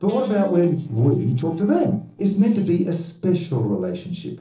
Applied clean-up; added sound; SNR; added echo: neural separator model SepFormer DNS4.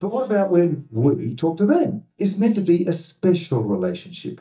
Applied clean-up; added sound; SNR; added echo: neural mask model DeepFilterNet 3.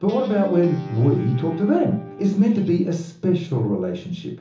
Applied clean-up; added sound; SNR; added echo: none; Guitar; 17 dB; reverberation time 1.2 s.